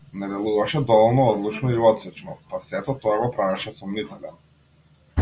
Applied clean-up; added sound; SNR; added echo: none; none; none; none.